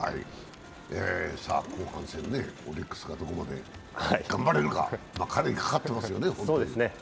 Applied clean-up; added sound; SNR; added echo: none; Crowd; 19 dB; none.